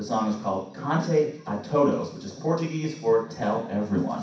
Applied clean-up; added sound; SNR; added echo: none; none; none; reverberation time 0.6 s.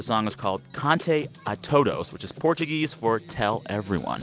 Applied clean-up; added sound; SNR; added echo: none; none; none; none.